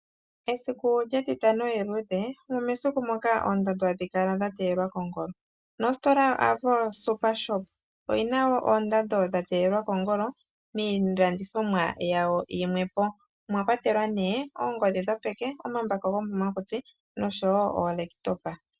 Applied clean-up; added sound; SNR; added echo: none; none; none; none.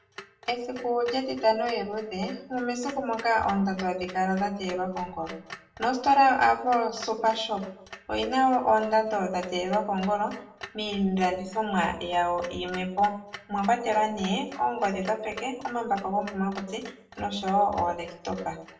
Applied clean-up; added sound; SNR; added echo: none; Clock; 19 dB; reverberation time 0.5 s.